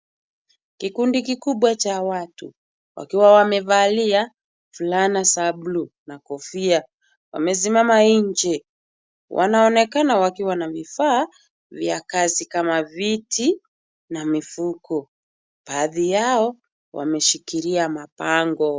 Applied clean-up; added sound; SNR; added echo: none; none; none; none.